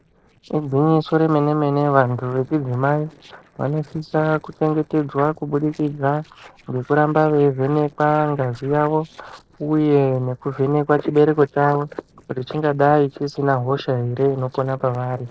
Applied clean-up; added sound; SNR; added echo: neural separator model SepFormer DNS4.